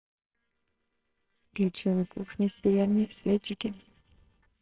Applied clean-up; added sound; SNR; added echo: neural separator model SepFormer WHAMR!.